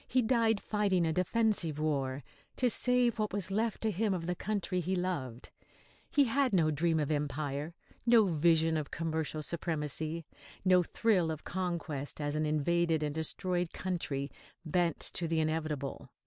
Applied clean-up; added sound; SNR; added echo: none; none; none; none.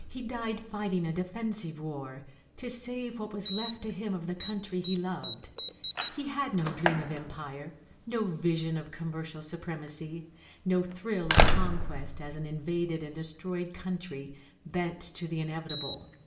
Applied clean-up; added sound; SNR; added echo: none; Slam; 0 dB; reverberation time 0.8 s.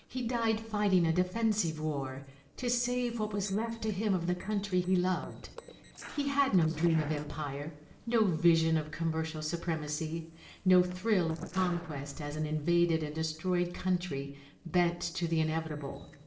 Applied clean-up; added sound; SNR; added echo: neural separator model SepFormer DNS4.